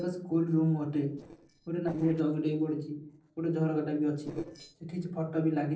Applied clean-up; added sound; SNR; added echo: neural separator model SepFormer DNS4.